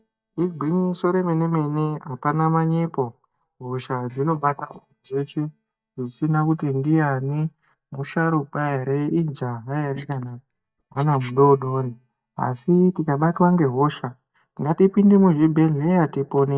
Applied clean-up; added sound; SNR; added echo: neural mask model DeepFilterNet 3.